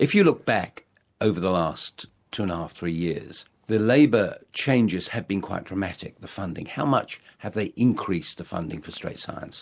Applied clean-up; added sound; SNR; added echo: none; none; none; none.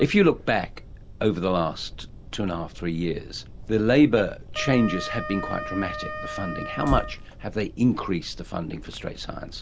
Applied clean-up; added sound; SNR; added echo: none; Fire + Wind instrument, woodwind instrument; 10 dB; none.